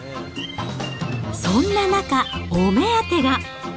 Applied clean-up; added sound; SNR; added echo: none; none; none; none.